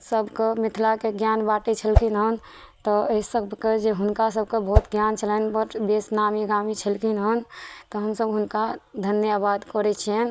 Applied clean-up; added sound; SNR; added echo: none; Whoosh, swoosh, swish; -3 dB; none.